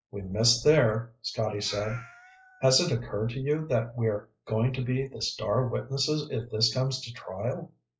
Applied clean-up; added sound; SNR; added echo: classical method log-MMSE.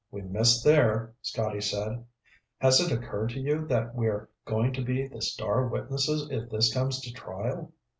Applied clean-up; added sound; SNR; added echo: none; none; none; none.